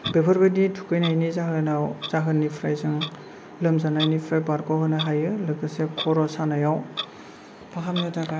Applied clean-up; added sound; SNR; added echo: none; Clock; 15 dB; none.